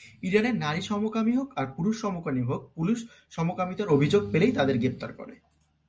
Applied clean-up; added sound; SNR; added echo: none; none; none; none.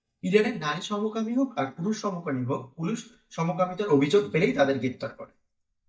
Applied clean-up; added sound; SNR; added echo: neural mask model DeepFilterNet 3.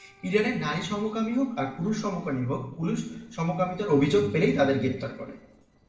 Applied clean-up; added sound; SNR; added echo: neural separator model SepFormer DNS4.